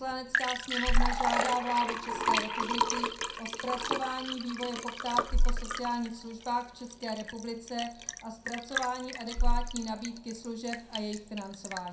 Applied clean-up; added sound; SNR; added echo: none; Liquid; -4 dB; reverberation time 0.4 s.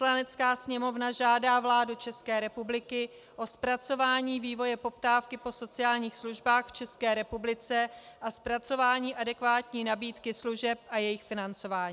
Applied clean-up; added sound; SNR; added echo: none; none; none; none.